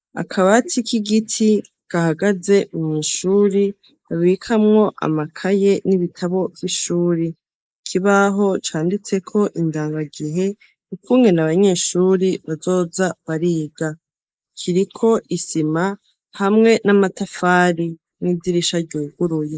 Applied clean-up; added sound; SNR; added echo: neural mask model Resemble Enhance denoiser.